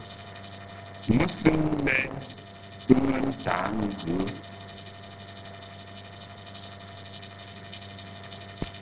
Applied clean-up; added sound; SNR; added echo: neural separator model SepFormer DNS4.